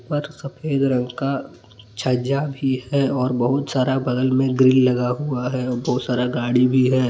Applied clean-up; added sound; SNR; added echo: none; none; none; none.